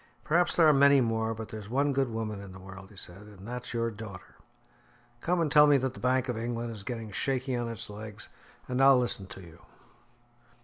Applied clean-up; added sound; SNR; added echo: none; none; none; none.